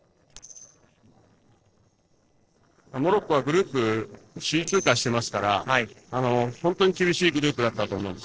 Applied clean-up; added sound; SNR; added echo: neural separator model SepFormer DNS4.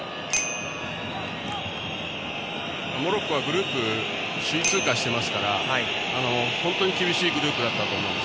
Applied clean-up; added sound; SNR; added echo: none; Bicycle bell; 10 dB; none.